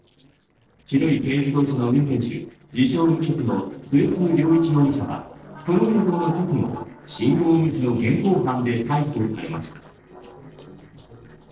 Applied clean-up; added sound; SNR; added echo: neural separator model SepFormer DNS4.